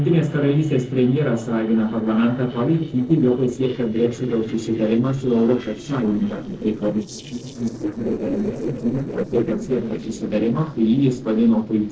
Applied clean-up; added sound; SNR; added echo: neural separator model SepFormer DNS4.